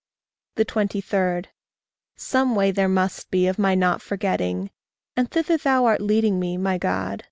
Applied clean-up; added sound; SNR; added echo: none; none; none; none.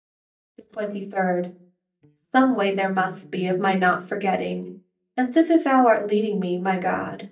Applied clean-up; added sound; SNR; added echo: neural mask model DeepFilterNet 3.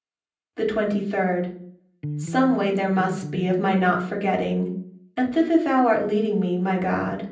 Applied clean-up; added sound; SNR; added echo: none; Electric guitar; 10 dB; reverberation time 0.6 s.